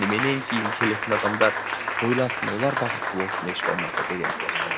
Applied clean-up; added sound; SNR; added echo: none; Applause; 0 dB; none.